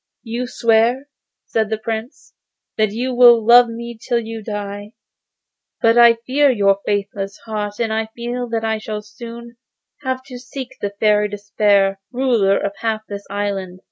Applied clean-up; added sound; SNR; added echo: none; none; none; none.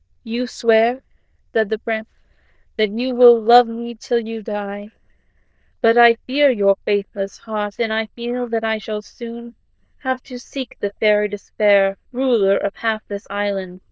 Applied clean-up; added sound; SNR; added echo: neural diffusion model UNIVERSE++.